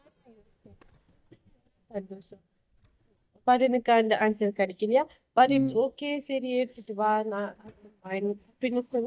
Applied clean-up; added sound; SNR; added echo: neural mask model DeepFilterNet 3.